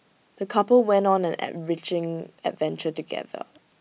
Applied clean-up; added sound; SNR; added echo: none; none; none; none.